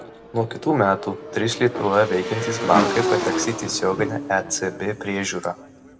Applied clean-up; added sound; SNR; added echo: none; Motorcycle / Engine; 5 dB; reverberation time 0.5 s.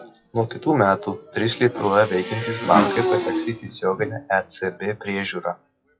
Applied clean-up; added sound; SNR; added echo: classical method WPE with log-MMSE.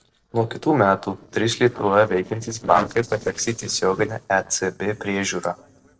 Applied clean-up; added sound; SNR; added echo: neural separator model SepFormer DNS4.